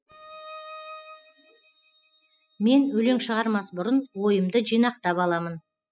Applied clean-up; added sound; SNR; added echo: classical method spectral subtraction.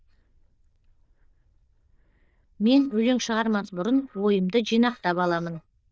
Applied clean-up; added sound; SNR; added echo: neural diffusion model UNIVERSE++.